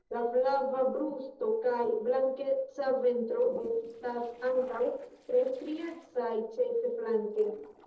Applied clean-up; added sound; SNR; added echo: neural separator model SepFormer DNS4.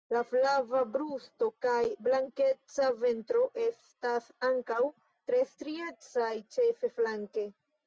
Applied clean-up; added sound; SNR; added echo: none; none; none; none.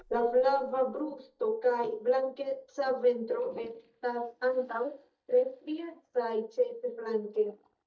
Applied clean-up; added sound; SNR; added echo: neural mask model DeepFilterNet 3.